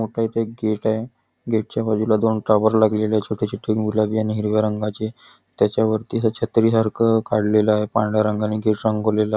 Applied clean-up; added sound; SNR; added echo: none; none; none; none.